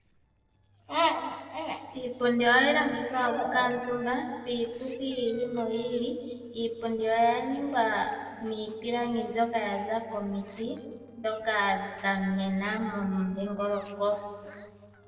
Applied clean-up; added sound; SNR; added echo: neural separator model SepFormer DNS4.